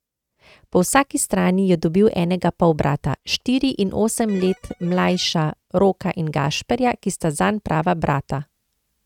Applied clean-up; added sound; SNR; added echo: neural mask model RNNoise.